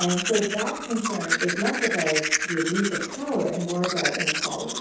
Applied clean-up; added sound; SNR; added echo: none; Domestic sounds, home sounds; 2 dB; reverberation time 0.9 s.